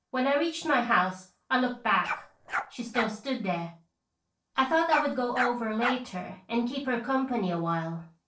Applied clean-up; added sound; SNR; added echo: neural separator model SepFormer DNS4.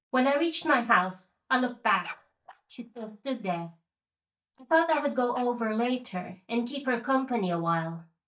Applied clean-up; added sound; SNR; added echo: neural mask model DeepFilterNet 3.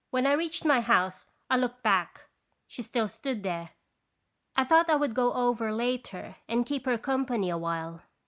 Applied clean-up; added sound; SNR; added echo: none; none; none; none.